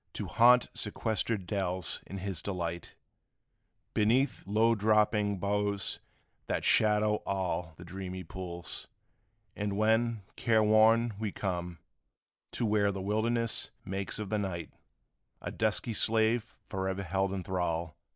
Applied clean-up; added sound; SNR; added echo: neural mask model Resemble Enhance denoiser.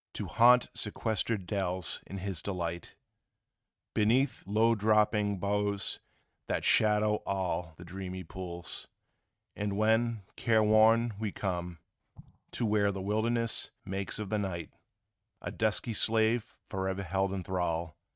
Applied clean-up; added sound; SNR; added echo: neural mask model RNNoise.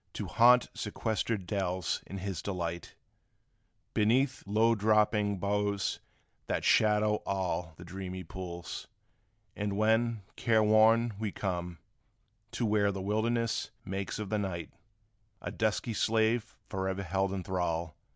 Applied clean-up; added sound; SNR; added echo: none; none; none; none.